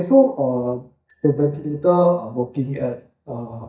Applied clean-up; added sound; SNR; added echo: neural mask model DeepFilterNet 3.